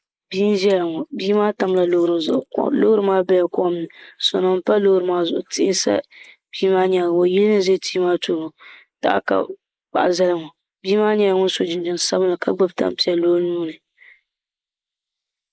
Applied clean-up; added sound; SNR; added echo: neural mask model Resemble Enhance denoiser.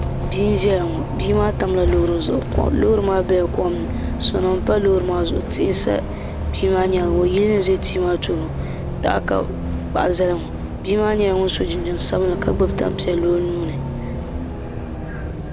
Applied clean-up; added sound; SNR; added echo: none; Bus; 4 dB; none.